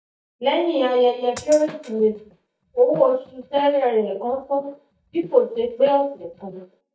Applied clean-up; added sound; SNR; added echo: neural mask model DeepFilterNet 3.